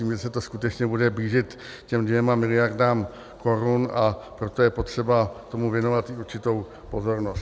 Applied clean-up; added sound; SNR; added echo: none; none; none; none.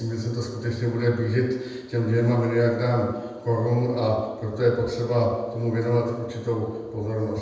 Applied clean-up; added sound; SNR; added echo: none; none; none; reverberation time 1.1 s.